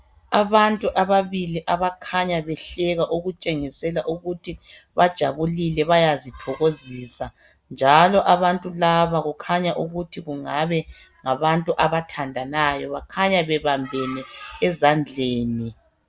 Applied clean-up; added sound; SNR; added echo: none; none; none; none.